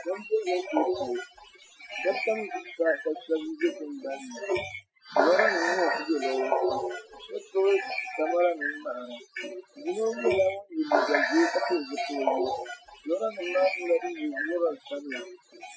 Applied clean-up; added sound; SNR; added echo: classical method Wiener filter.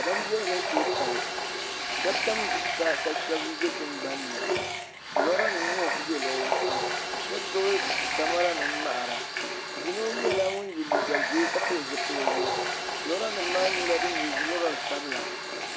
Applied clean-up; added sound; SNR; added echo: none; Water tap, faucet; -3 dB; none.